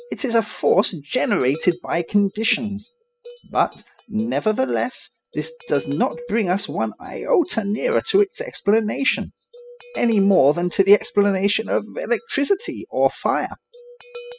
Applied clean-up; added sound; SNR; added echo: classical method spectral subtraction.